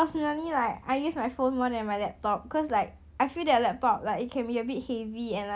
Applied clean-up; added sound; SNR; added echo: none; none; none; none.